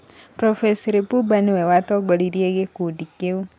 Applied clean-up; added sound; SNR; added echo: none; none; none; none.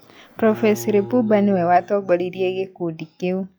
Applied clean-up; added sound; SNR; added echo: classical method log-MMSE.